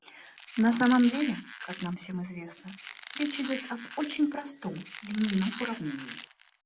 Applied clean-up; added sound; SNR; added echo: none; Squeak; 11 dB; none.